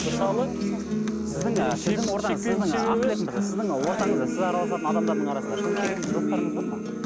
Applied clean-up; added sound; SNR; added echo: none; Acoustic guitar; 0 dB; none.